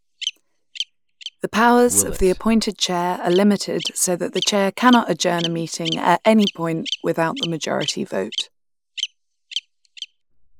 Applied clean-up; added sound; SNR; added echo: neural mask model Resemble Enhance denoiser.